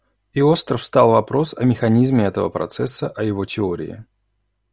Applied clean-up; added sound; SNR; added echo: none; none; none; none.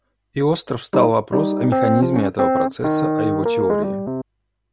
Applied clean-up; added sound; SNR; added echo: none; Piano; -2 dB; none.